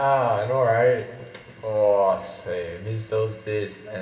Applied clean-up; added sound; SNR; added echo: none; none; none; reverberation time 1.3 s.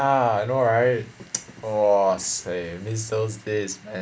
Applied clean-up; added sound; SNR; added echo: none; none; none; none.